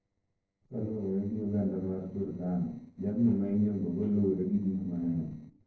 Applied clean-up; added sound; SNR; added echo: neural separator model SepFormer DNS4.